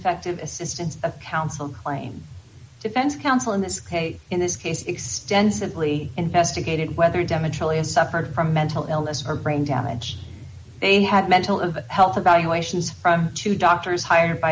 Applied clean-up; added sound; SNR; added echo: none; none; none; none.